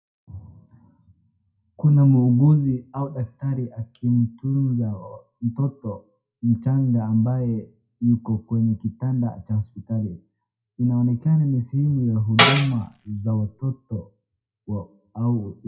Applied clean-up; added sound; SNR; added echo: classical method WPE with log-MMSE.